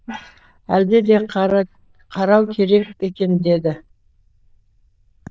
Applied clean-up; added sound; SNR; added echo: neural diffusion model UNIVERSE++.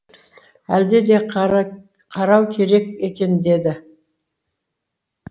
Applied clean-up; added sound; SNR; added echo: none; none; none; none.